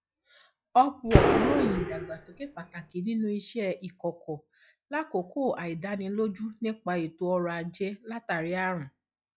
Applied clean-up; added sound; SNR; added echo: classical method log-MMSE.